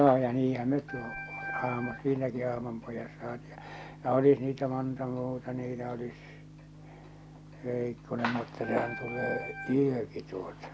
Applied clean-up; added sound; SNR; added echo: none; Organ; 8 dB; none.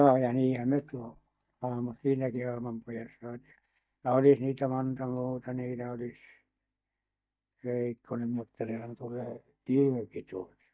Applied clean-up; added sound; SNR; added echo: neural mask model DeepFilterNet 3.